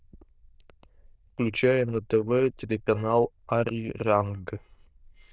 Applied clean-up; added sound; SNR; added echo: neural diffusion model UNIVERSE++.